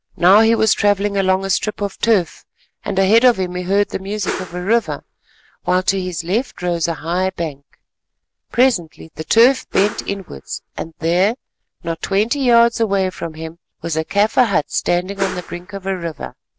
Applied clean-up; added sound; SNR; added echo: none; Whoosh, swoosh, swish; 10 dB; none.